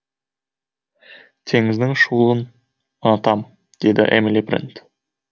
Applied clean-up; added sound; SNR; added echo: none; none; none; none.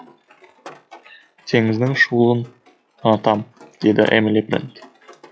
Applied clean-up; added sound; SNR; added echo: classical method log-MMSE.